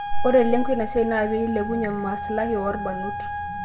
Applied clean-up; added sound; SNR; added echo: none; Wind instrument, woodwind instrument; 9 dB; reverberation time 0.6 s.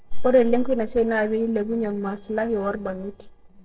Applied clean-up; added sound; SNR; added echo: neural separator model SepFormer DNS4.